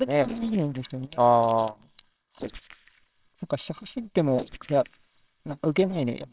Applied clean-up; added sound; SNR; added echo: neural separator model SepFormer WHAMR!.